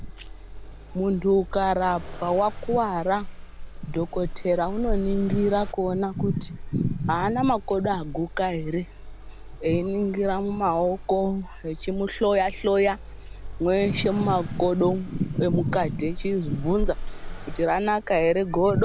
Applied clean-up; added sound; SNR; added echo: none; Accelerating, revving, vroom; 9 dB; none.